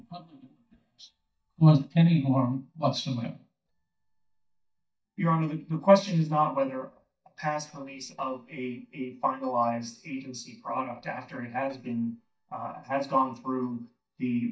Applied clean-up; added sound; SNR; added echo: neural mask model DeepFilterNet 3.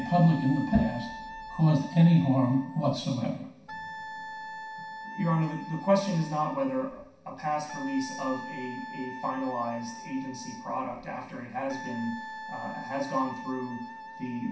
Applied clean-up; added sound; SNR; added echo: none; Wind instrument, woodwind instrument; 13 dB; reverberation time 0.6 s.